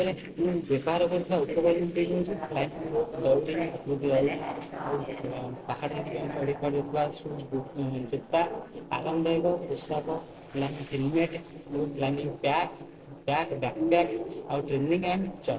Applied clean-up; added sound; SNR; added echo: neural separator model SepFormer DNS4.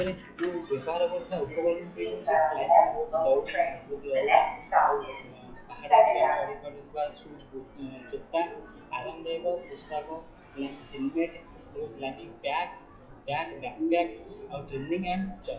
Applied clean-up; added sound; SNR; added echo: classical method WPE with log-MMSE.